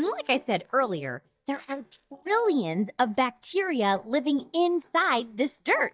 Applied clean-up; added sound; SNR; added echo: neural mask model DeepFilterNet 3.